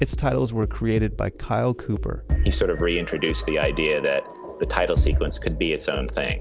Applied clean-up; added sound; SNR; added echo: none; none; none; none.